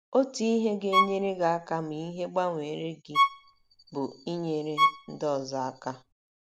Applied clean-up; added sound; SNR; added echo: none; Bowed string instrument; 0 dB; none.